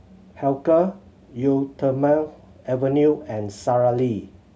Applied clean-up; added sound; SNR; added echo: none; none; none; none.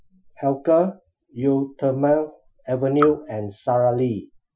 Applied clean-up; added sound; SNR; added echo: classical method Wiener filter.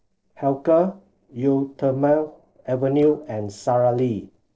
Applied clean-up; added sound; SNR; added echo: neural separator model SepFormer DNS4.